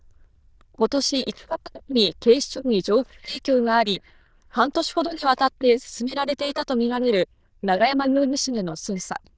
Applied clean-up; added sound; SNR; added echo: neural diffusion model UNIVERSE++.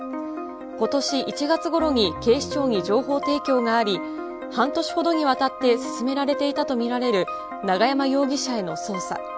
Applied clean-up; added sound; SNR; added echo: none; none; none; none.